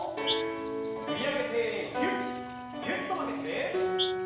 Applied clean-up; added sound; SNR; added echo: none; Insect; 10 dB; reverberation time 0.9 s.